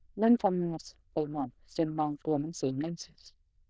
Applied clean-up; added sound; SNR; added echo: neural diffusion model UNIVERSE++.